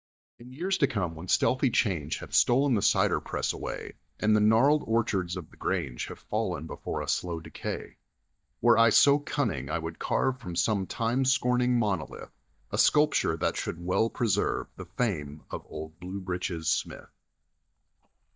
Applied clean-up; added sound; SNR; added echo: neural mask model DeepFilterNet 3.